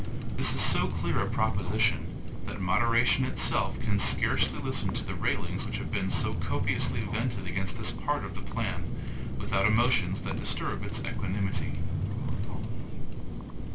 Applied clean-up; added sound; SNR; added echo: none; Vehicle; 6 dB; reverberation time 0.2 s.